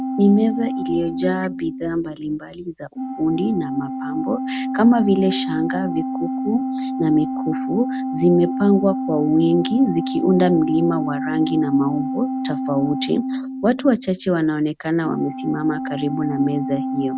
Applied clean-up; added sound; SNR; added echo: none; Organ; 5 dB; none.